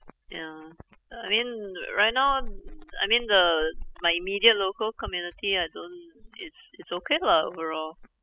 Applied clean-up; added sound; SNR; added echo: classical method spectral subtraction.